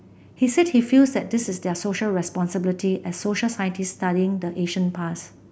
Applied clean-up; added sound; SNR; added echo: none; none; none; none.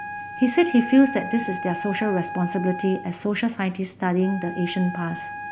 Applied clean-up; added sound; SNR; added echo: none; Wind instrument, woodwind instrument; 11 dB; none.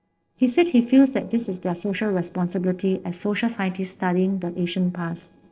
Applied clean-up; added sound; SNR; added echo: neural separator model SepFormer DNS4.